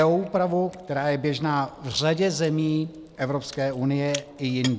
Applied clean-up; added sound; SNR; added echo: none; Chewing, mastication; 19 dB; none.